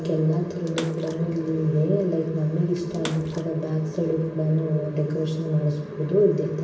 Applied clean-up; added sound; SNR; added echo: none; Bathtub (filling or washing) / Water / Splash, splatter; 19 dB; reverberation time 0.7 s.